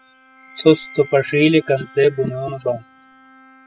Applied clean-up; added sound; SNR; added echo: classical method spectral subtraction.